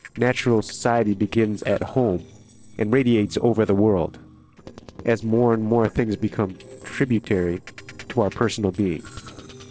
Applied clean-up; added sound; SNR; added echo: neural separator model SepFormer DNS4.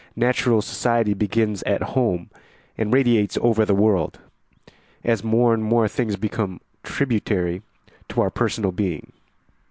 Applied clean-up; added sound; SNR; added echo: none; none; none; none.